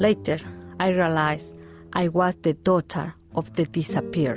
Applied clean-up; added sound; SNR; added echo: none; none; none; none.